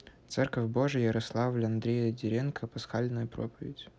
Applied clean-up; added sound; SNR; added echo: none; none; none; none.